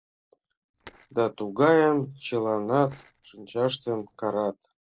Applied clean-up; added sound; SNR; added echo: neural separator model SepFormer DNS4.